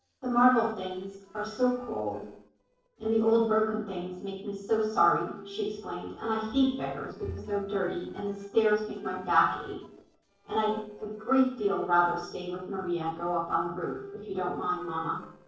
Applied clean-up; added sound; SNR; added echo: neural separator model SepFormer DNS4.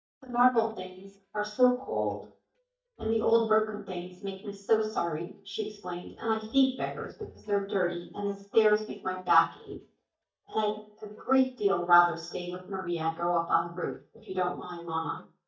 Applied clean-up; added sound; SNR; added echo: neural mask model DeepFilterNet 3.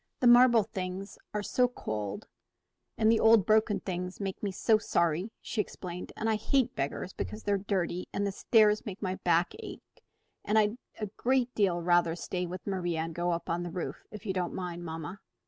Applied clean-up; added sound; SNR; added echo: none; none; none; none.